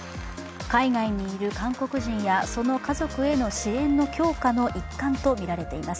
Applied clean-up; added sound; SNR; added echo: none; none; none; none.